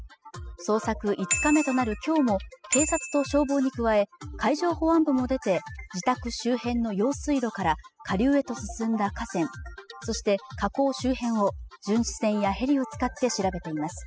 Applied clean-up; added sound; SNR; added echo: classical method spectral subtraction.